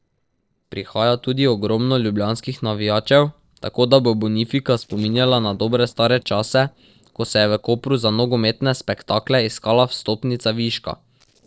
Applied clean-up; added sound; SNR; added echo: neural separator model SepFormer DNS4.